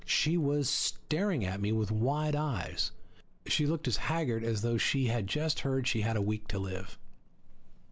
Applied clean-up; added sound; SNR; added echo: none; none; none; none.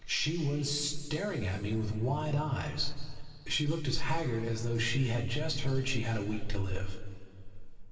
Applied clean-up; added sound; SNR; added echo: none; none; none; reverberation time 2.8 s.